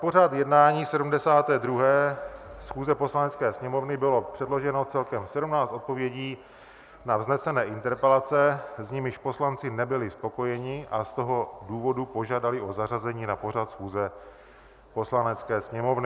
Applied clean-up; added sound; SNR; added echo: none; none; none; none.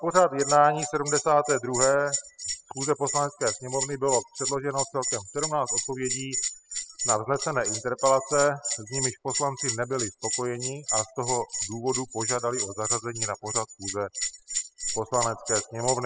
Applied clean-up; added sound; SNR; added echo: classical method spectral subtraction.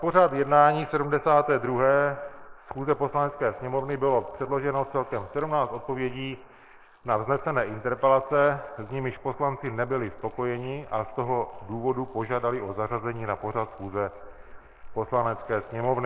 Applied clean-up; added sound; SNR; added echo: neural mask model Resemble Enhance denoiser.